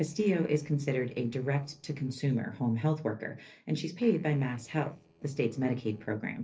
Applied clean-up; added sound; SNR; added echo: neural separator model SepFormer DNS4.